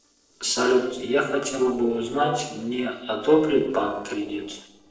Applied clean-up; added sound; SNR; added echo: neural separator model SepFormer DNS4.